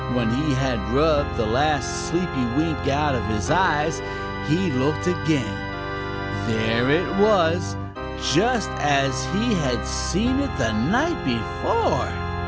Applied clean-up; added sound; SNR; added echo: none; Organ; 4 dB; none.